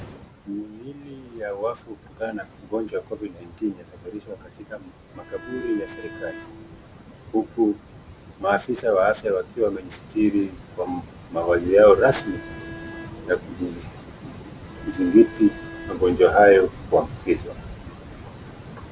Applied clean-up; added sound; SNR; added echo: none; Bowed string instrument; 17 dB; none.